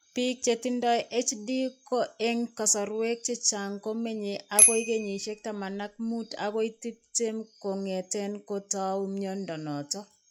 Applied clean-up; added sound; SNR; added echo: classical method log-MMSE.